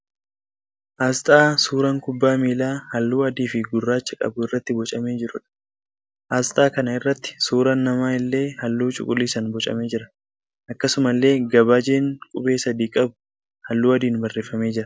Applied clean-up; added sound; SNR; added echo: none; none; none; none.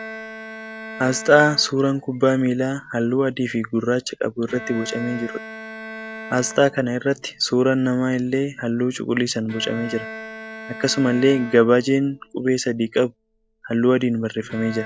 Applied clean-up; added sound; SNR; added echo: none; Bowed string instrument; 16 dB; none.